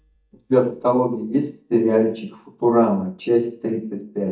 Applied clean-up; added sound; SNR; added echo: neural mask model DeepFilterNet 3.